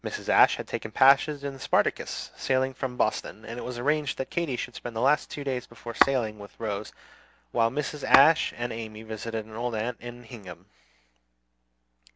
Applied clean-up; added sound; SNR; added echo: none; Tap / Glass; 3 dB; none.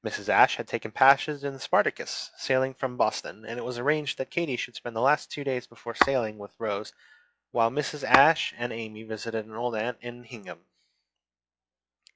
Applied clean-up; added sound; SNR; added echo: classical method log-MMSE.